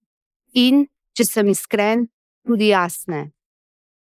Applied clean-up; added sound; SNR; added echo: neural mask model Resemble Enhance denoiser.